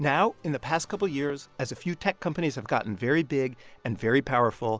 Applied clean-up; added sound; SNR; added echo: none; none; none; none.